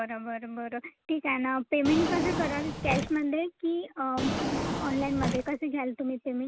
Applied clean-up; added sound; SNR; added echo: none; Drawer open or close; 3 dB; none.